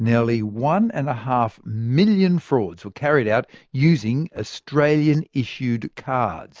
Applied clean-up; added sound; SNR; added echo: neural mask model Resemble Enhance denoiser.